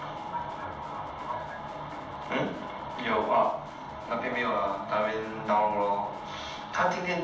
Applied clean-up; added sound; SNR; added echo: none; Guitar; 19 dB; reverberation time 0.8 s.